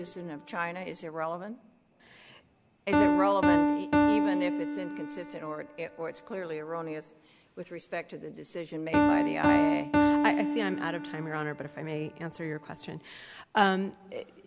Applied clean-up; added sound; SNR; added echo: none; Piano; -4 dB; none.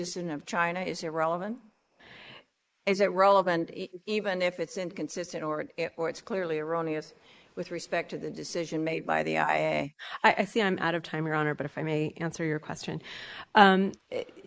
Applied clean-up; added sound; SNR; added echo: neural mask model Resemble Enhance denoiser.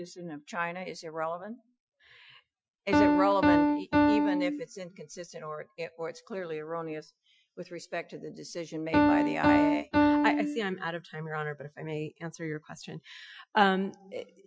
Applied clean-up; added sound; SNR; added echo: classical method Wiener filter.